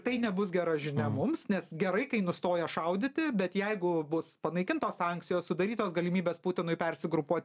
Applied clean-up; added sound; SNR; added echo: none; none; none; none.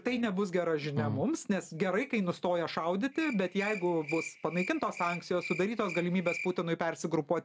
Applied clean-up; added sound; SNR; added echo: none; Cricket; 11 dB; none.